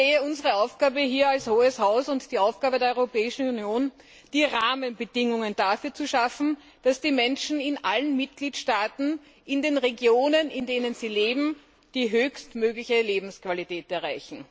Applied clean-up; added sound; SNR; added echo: none; none; none; none.